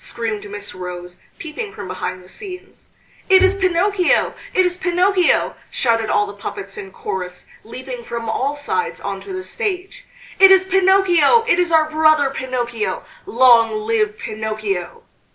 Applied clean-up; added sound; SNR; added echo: none; Bowed string instrument; 9 dB; none.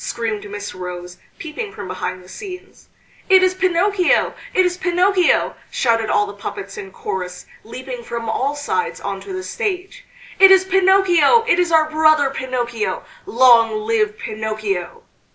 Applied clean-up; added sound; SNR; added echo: none; none; none; none.